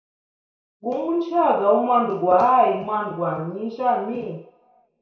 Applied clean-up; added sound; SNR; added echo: none; none; none; reverberation time 0.6 s.